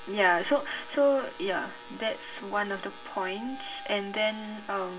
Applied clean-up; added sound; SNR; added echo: none; Wind instrument, woodwind instrument; 18 dB; reverberation time 0.2 s.